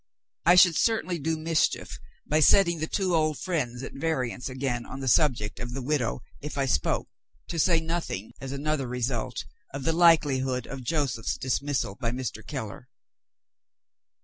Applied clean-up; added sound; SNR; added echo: none; none; none; none.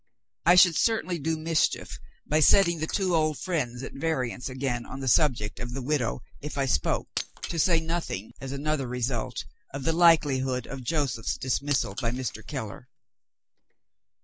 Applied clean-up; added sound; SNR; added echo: neural mask model Resemble Enhance denoiser.